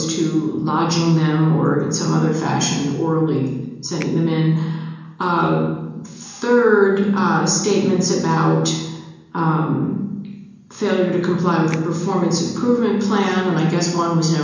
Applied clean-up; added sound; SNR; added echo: none; Finger snapping; 20 dB; reverberation time 1.0 s.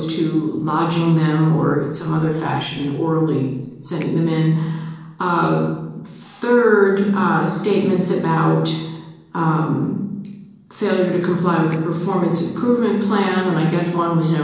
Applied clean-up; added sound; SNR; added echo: neural separator model SepFormer DNS4.